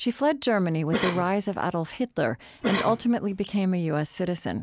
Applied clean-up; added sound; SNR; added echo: none; Cough; 8 dB; none.